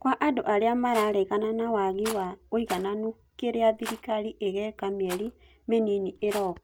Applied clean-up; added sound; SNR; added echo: none; Rattle; 18 dB; none.